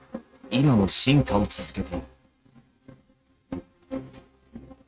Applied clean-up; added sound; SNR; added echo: neural mask model RNNoise.